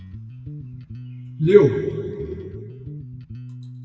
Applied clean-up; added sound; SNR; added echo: none; Bass guitar; 13 dB; reverberation time 2.3 s.